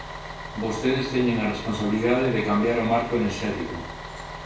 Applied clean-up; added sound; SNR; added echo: none; Bus; 11 dB; reverberation time 0.6 s.